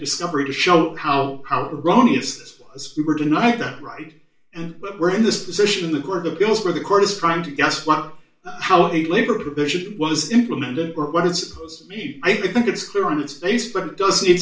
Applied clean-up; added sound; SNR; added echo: none; none; none; reverberation time 0.4 s.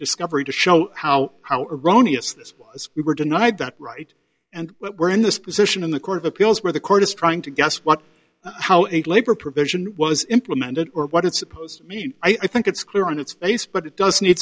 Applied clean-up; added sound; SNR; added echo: none; none; none; none.